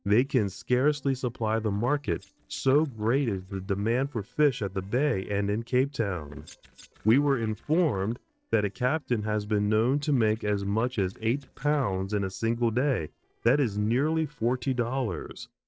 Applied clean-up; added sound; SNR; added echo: neural separator model SepFormer DNS4.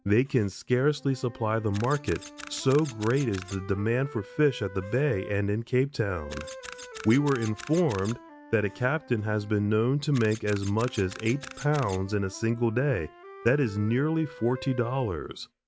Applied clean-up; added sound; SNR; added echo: none; Wind instrument, woodwind instrument + Camera; 17 dB; none.